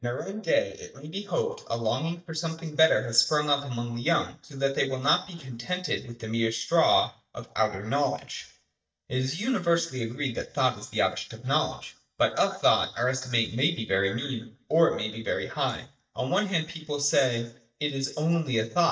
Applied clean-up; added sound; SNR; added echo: neural mask model DeepFilterNet 3.